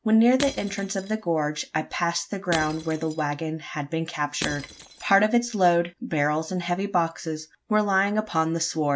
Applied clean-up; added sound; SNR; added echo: none; Shatter / Crushing; 15 dB; none.